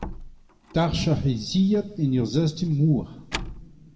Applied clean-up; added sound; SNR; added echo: none; Slam; 16 dB; reverberation time 2.2 s.